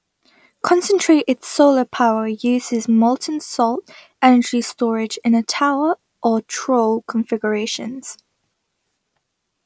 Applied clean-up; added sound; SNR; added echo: none; none; none; none.